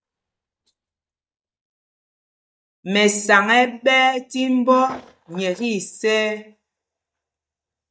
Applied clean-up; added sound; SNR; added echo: neural mask model DeepFilterNet 3.